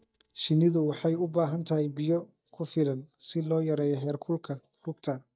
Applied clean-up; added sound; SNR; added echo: neural mask model DeepFilterNet 3.